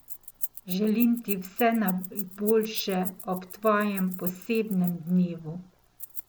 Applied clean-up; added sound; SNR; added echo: none; Keys jangling; 11 dB; none.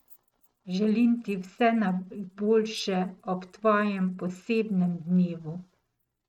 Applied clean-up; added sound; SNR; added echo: neural mask model RNNoise.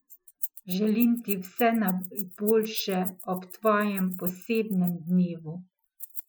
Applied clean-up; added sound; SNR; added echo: classical method Wiener filter.